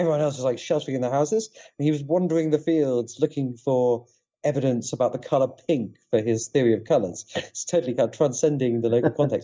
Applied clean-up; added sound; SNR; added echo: neural mask model DeepFilterNet 3.